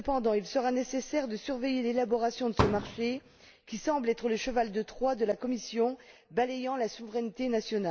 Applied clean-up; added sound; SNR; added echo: none; Fireworks; 2 dB; none.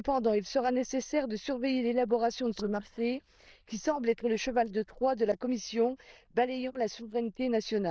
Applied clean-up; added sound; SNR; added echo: neural diffusion model UNIVERSE++.